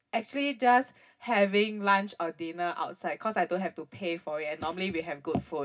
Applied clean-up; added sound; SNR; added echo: none; none; none; reverberation time 0.4 s.